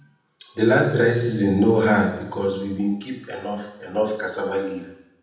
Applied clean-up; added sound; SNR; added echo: none; none; none; reverberation time 0.8 s.